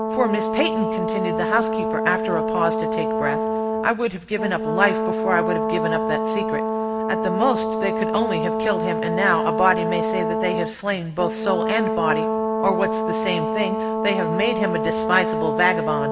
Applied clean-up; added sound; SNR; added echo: none; Brass instrument; -1 dB; reverberation time 1.4 s.